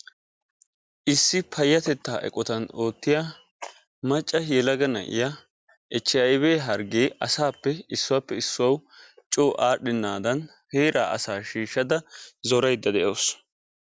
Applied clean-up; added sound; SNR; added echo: none; none; none; none.